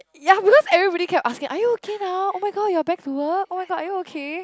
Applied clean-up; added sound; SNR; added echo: none; none; none; none.